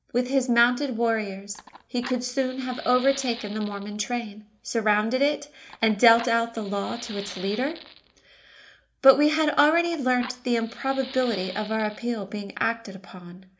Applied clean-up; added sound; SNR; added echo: none; Fire; 18 dB; reverberation time 0.4 s.